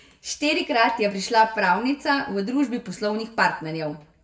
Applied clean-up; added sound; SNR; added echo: none; none; none; reverberation time 0.5 s.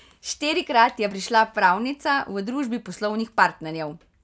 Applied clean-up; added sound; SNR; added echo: none; none; none; none.